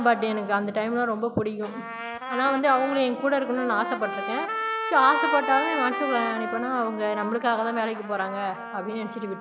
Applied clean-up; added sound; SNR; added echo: none; Trumpet; 7 dB; none.